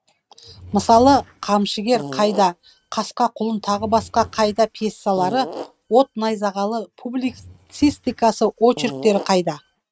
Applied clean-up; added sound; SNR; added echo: neural mask model RNNoise.